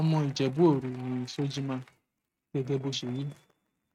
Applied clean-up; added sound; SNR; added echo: neural mask model RNNoise.